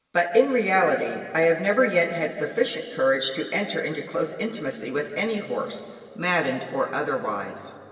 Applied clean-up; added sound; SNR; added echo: none; none; none; reverberation time 2.4 s.